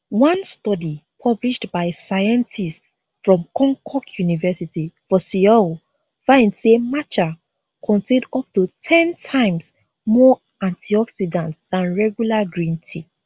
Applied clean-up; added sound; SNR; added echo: none; none; none; none.